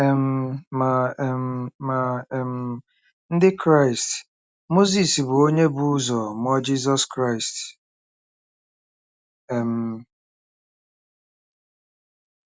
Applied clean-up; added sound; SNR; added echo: none; none; none; none.